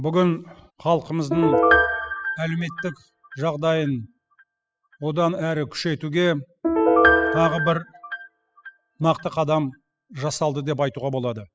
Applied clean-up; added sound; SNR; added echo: classical method spectral subtraction.